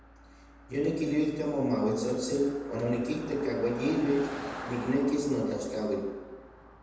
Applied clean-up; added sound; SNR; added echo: none; Car passing by; 14 dB; reverberation time 1.1 s.